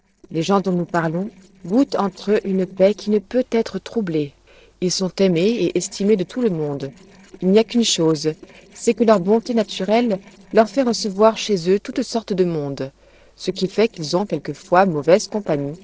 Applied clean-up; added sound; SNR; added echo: neural separator model SepFormer DNS4.